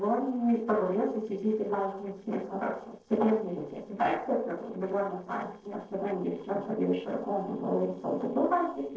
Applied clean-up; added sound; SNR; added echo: neural separator model SepFormer DNS4.